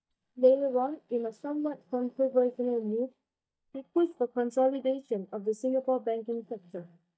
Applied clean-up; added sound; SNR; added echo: neural mask model DeepFilterNet 3.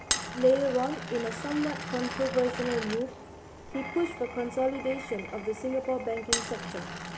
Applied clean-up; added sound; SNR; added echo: none; Glass; 6 dB; none.